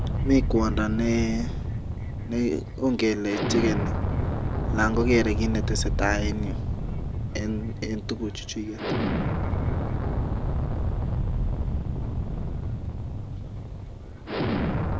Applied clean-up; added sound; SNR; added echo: none; Explosion; -2 dB; none.